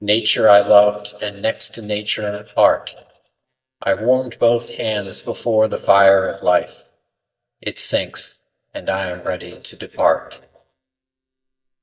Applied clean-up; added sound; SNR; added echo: neural mask model DeepFilterNet 3.